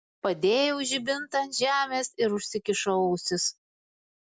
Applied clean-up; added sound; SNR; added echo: none; none; none; none.